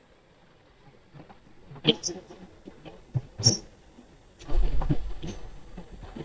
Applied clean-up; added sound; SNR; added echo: neural mask model DeepFilterNet 3.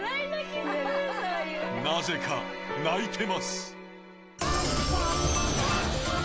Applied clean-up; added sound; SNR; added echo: none; none; none; none.